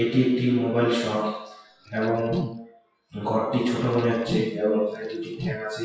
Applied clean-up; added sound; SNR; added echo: classical method WPE with log-MMSE.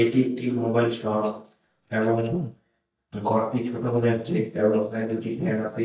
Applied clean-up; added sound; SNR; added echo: neural mask model DeepFilterNet 3.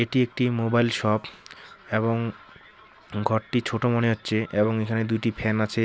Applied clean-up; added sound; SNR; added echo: none; none; none; none.